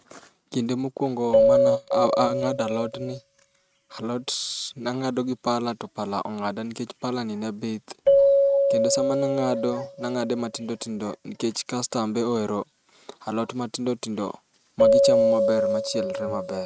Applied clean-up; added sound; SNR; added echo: neural mask model RNNoise.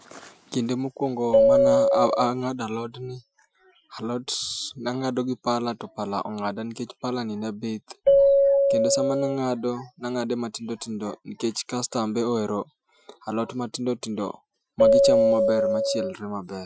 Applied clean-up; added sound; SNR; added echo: classical method Wiener filter.